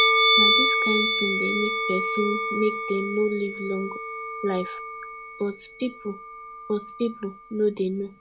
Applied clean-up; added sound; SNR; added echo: none; Musical instrument; -3 dB; none.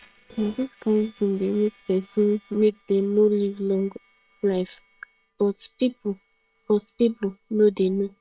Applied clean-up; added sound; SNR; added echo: neural separator model SepFormer WHAM!.